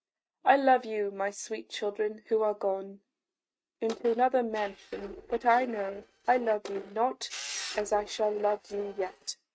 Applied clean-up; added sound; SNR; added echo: neural mask model RNNoise.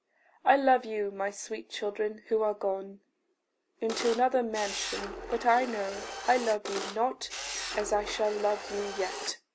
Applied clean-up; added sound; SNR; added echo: none; Camera; 8 dB; none.